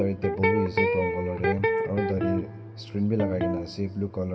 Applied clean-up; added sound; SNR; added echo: none; Electric guitar; 0 dB; reverberation time 2.7 s.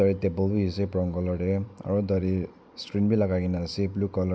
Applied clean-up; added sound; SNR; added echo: none; none; none; none.